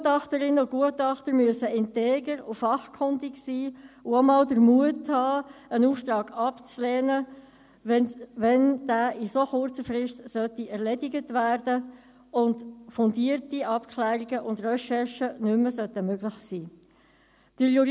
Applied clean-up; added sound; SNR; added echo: none; none; none; none.